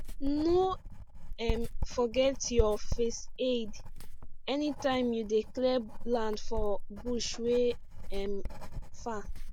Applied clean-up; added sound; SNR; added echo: none; Writing; 2 dB; none.